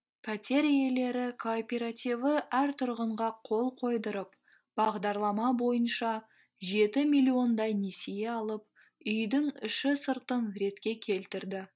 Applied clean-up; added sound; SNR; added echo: none; none; none; none.